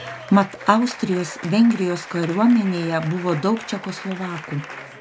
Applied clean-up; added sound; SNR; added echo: none; Applause; 15 dB; none.